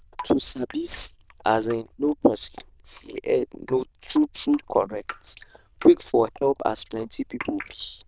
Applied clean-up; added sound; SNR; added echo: neural diffusion model UNIVERSE++.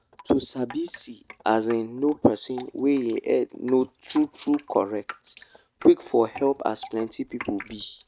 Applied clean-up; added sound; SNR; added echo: neural mask model RNNoise.